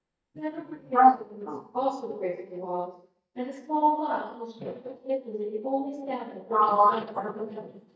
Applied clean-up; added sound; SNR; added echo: neural mask model DeepFilterNet 3.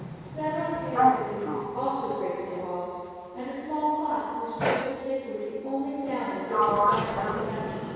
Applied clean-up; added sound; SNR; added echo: none; Sliding door; 0 dB; reverberation time 2.2 s.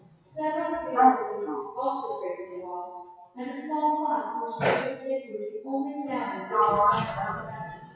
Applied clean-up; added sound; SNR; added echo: classical method WPE with log-MMSE.